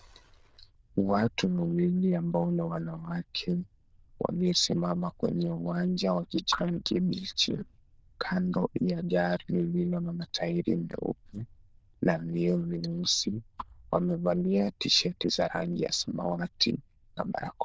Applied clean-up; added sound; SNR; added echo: neural diffusion model UNIVERSE++.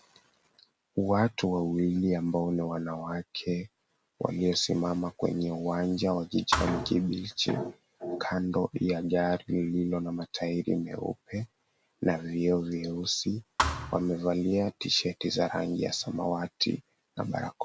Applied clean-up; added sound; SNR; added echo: none; Thump, thud; 3 dB; none.